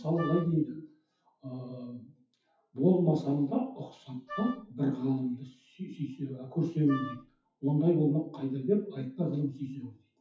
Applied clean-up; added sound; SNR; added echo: classical method WPE with log-MMSE.